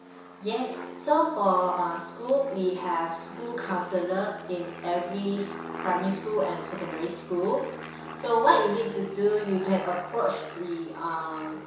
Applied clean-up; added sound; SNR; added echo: none; Aircraft; 13 dB; reverberation time 0.7 s.